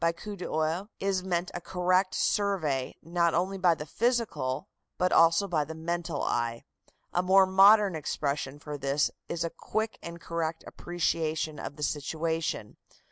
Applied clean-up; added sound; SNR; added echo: none; none; none; none.